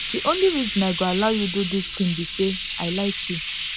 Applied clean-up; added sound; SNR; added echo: none; Frying (food); 6 dB; none.